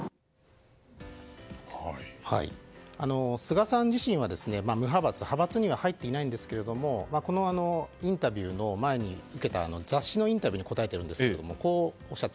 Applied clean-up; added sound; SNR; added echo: none; none; none; none.